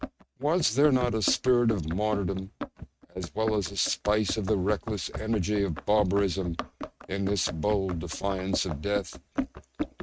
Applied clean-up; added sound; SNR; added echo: neural mask model RNNoise.